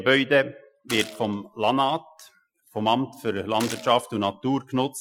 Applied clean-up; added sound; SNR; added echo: classical method Wiener filter.